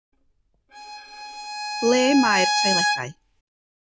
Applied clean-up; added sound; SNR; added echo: none; Bowed string instrument; 1 dB; none.